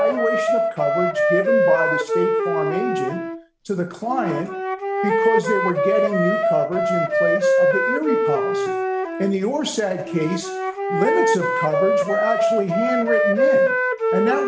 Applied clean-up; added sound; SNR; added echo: none; Wind instrument, woodwind instrument; -4 dB; none.